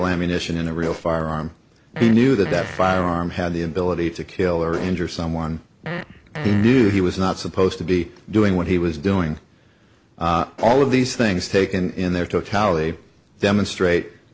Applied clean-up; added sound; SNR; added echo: none; Fart + Fart; 12 dB; none.